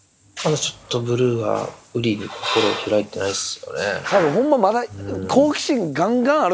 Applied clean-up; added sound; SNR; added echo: none; none; none; none.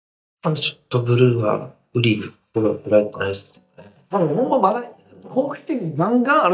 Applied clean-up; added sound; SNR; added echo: neural mask model DeepFilterNet 3.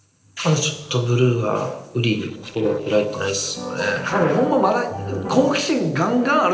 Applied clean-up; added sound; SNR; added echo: neural separator model SepFormer DNS4.